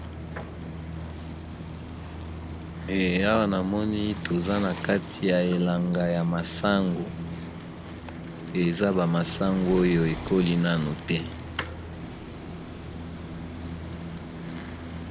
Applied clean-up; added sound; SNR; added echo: none; Bicycle; 8 dB; none.